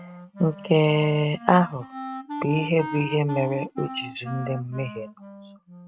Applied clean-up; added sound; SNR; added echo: neural mask model RNNoise.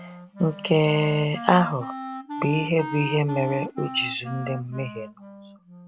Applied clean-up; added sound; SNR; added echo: none; Wind instrument, woodwind instrument; 11 dB; none.